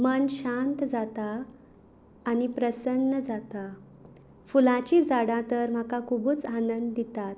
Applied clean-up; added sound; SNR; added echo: none; none; none; none.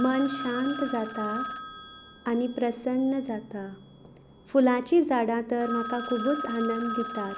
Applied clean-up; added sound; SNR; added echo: none; Telephone; 11 dB; none.